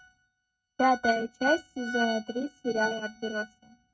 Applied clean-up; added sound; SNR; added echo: neural mask model RNNoise.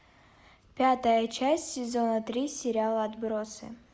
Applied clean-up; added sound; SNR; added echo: none; none; none; none.